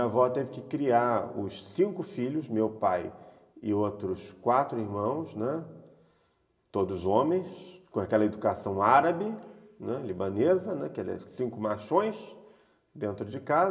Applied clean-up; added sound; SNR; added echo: none; none; none; reverberation time 0.9 s.